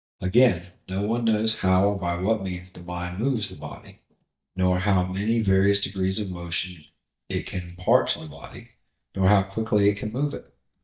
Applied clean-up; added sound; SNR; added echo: neural mask model DeepFilterNet 3.